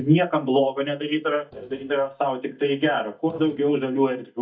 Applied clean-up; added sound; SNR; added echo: neural mask model DeepFilterNet 3.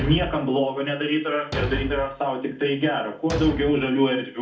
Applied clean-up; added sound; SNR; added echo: none; Thump, thud; 10 dB; reverberation time 0.4 s.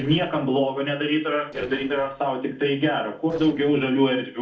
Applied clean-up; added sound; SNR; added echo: neural separator model SepFormer DNS4.